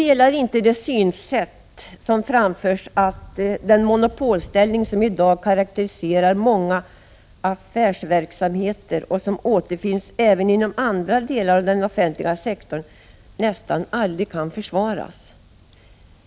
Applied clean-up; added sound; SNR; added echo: none; Wind; 20 dB; none.